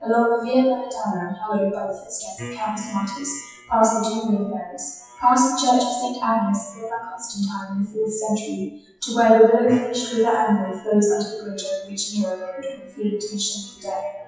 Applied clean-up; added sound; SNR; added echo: classical method WPE with log-MMSE.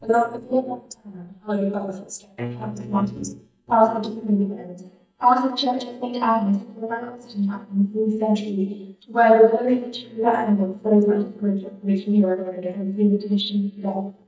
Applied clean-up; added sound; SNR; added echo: neural mask model DeepFilterNet 3.